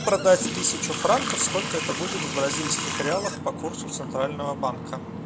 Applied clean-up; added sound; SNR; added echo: none; Water tap, faucet; 5 dB; reverberation time 0.4 s.